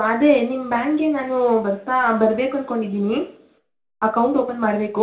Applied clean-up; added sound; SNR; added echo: none; none; none; reverberation time 0.4 s.